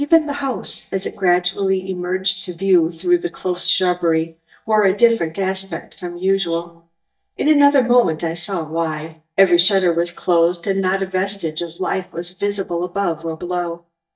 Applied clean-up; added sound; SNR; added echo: neural mask model DeepFilterNet 3.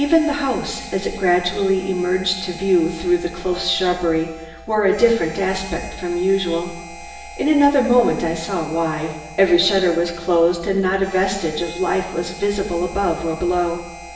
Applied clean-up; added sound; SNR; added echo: none; Harmonica; 17 dB; reverberation time 0.9 s.